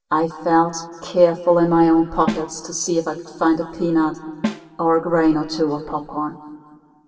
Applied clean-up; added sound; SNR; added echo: none; Snare drum; 11 dB; reverberation time 1.8 s.